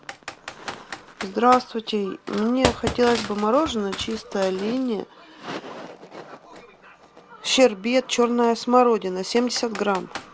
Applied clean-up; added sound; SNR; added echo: none; Computer keyboard; 13 dB; none.